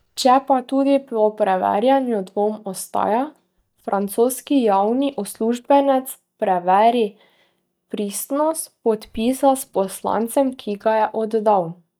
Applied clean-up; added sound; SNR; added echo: neural mask model DeepFilterNet 3.